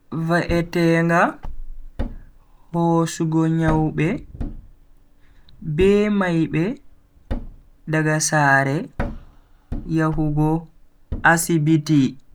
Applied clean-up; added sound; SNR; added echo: none; Wind / Car + Thump, thud; 12 dB; none.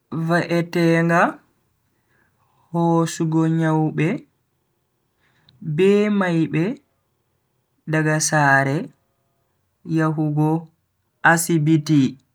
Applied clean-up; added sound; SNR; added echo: none; none; none; none.